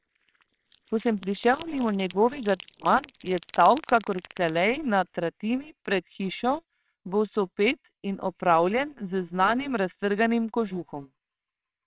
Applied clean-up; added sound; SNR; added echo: neural separator model SepFormer WHAMR!.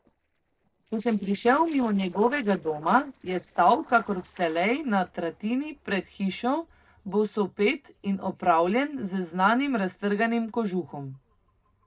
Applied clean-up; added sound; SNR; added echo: neural separator model SepFormer DNS4.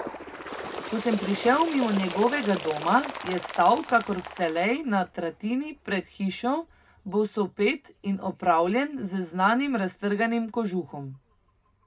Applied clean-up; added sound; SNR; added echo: none; Bird; 13 dB; reverberation time 0.2 s.